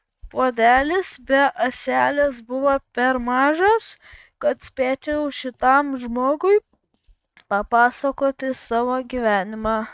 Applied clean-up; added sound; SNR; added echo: neural mask model RNNoise.